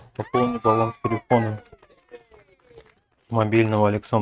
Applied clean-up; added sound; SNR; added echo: neural mask model RNNoise.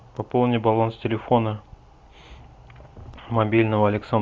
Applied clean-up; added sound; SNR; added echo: none; none; none; none.